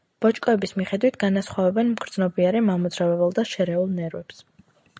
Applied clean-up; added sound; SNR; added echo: none; none; none; none.